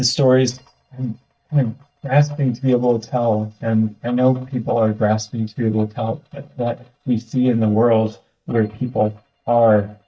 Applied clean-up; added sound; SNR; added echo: neural mask model DeepFilterNet 3.